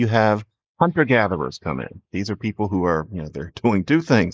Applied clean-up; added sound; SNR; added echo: neural mask model Resemble Enhance denoiser.